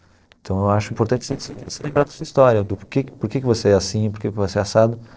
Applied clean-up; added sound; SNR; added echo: neural separator model SepFormer DNS4.